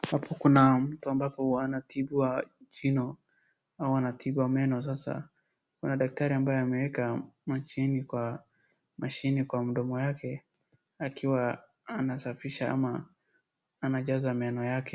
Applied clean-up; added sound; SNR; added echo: none; none; none; none.